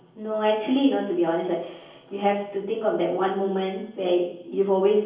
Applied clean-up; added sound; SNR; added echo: none; none; none; reverberation time 0.7 s.